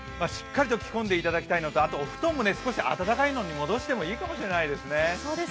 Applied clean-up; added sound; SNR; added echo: none; Trumpet; 15 dB; none.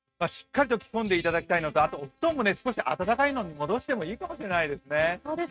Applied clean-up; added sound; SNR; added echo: neural mask model RNNoise.